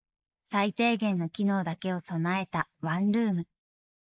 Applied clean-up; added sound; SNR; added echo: neural mask model Resemble Enhance denoiser.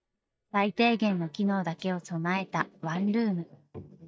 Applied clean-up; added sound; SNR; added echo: neural mask model DeepFilterNet 3.